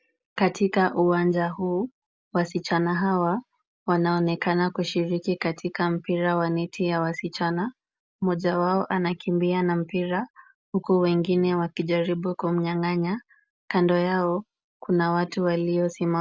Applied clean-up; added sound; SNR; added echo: none; none; none; none.